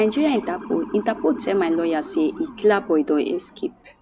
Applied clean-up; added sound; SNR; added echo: none; Motor vehicle (road) / Siren; 15 dB; none.